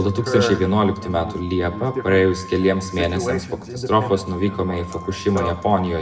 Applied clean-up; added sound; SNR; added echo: none; Wind instrument, woodwind instrument; 18 dB; reverberation time 0.6 s.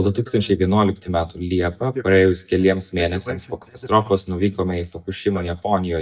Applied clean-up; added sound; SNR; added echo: neural mask model DeepFilterNet 3.